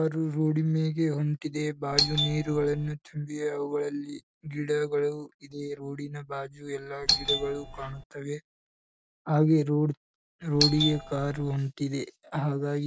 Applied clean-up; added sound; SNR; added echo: none; Doorbell; 1 dB; none.